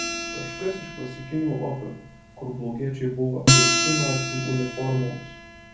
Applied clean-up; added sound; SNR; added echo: none; Acoustic guitar; -2 dB; reverberation time 0.5 s.